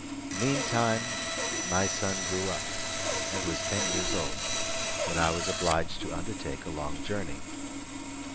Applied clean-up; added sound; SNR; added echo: none; Sawing; -1 dB; none.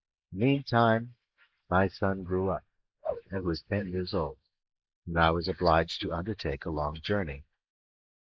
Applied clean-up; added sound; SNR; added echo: neural mask model Resemble Enhance denoiser.